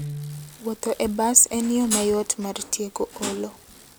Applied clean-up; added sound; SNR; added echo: none; Guitar + Bicycle; 16 dB; none.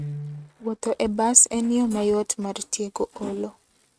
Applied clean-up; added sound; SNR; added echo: neural mask model RNNoise.